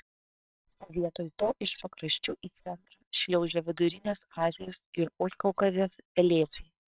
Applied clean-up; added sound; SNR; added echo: neural separator model SepFormer WHAMR!.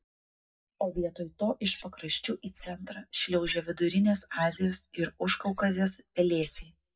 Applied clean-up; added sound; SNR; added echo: neural mask model DeepFilterNet 3.